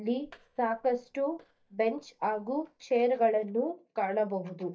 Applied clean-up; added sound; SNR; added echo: neural mask model DeepFilterNet 3.